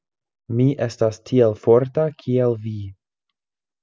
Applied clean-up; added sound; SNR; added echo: none; none; none; none.